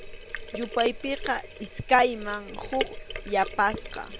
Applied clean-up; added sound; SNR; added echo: none; Sink (filling or washing); 9 dB; none.